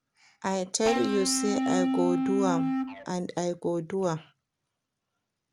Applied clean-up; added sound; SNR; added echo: none; Electric guitar / Bass guitar; -2 dB; none.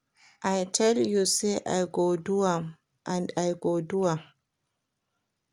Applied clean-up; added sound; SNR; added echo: none; none; none; none.